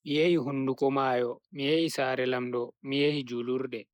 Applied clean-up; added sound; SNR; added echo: neural mask model Resemble Enhance denoiser.